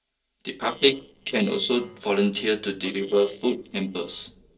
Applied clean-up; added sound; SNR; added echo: neural separator model SepFormer DNS4.